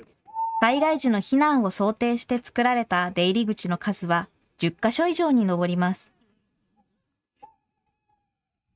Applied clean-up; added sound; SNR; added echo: neural mask model RNNoise.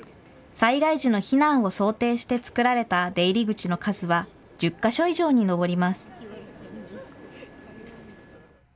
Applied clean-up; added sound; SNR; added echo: none; none; none; none.